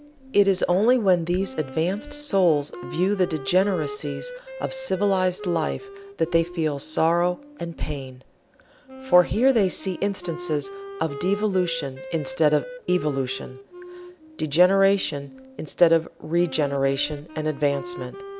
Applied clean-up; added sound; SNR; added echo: none; Wind instrument, woodwind instrument; 14 dB; none.